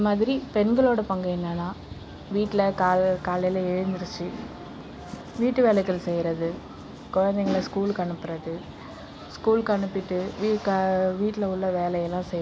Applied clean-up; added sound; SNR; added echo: none; Bowed string instrument; 19 dB; none.